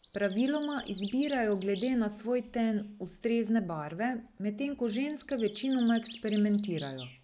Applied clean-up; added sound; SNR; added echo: none; Bird; 18 dB; none.